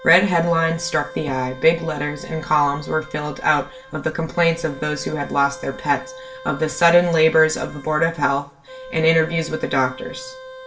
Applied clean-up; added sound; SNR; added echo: none; Wind instrument, woodwind instrument; 18 dB; reverberation time 0.4 s.